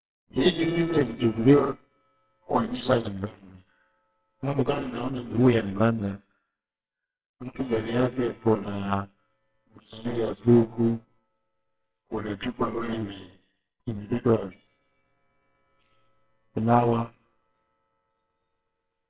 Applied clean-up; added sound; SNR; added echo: neural separator model SepFormer WHAMR!.